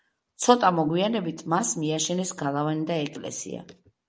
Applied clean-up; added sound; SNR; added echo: none; none; none; none.